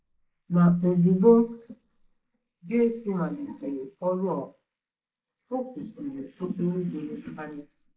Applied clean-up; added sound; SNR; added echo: neural mask model Resemble Enhance denoiser.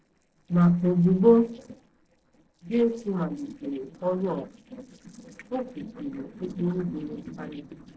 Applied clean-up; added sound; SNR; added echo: neural separator model SepFormer DNS4.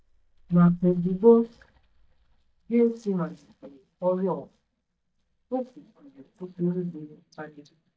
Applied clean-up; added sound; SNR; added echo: neural mask model DeepFilterNet 3.